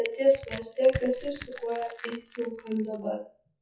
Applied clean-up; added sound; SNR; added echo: classical method WPE with log-MMSE.